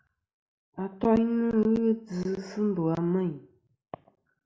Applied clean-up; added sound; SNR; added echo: none; none; none; none.